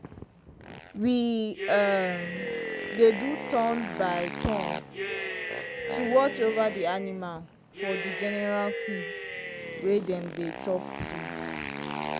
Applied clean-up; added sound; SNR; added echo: none; Motorcycle + Cheering; 6 dB; none.